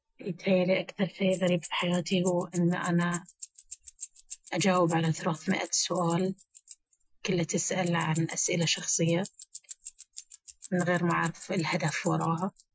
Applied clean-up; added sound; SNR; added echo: classical method Wiener filter.